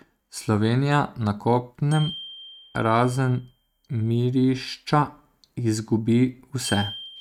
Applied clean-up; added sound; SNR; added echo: neural mask model RNNoise.